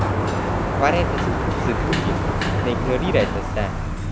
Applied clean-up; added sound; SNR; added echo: none; Sliding door; -4 dB; none.